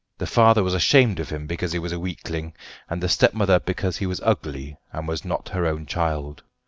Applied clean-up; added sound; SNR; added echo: none; none; none; none.